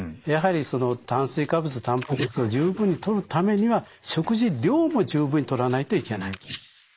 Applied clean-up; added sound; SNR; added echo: neural mask model Resemble Enhance denoiser.